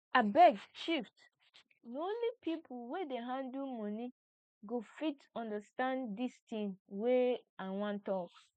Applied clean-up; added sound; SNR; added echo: none; none; none; none.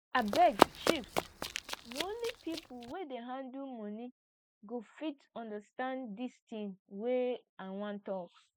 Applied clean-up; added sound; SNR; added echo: none; Run; -3 dB; none.